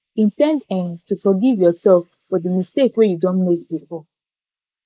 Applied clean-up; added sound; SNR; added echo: neural mask model Resemble Enhance denoiser.